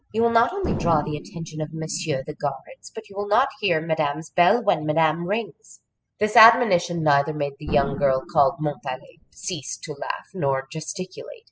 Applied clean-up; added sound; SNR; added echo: classical method spectral subtraction.